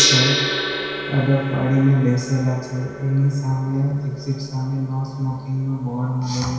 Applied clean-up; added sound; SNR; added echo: none; Gong; 5 dB; reverberation time 1.0 s.